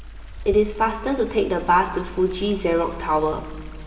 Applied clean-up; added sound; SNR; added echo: none; Chatter / Stream; 19 dB; reverberation time 2.8 s.